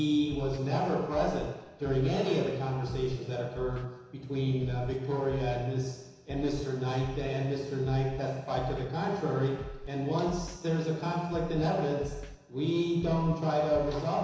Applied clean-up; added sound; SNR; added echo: none; Scratching (performance technique); 15 dB; reverberation time 1.0 s.